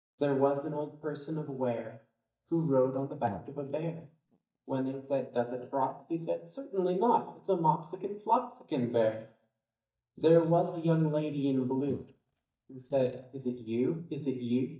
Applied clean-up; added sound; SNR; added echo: neural mask model DeepFilterNet 3.